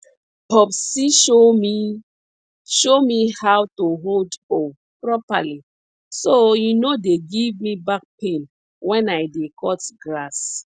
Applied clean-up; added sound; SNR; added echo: none; none; none; none.